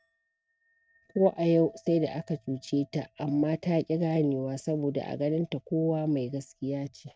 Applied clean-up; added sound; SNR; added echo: neural mask model RNNoise.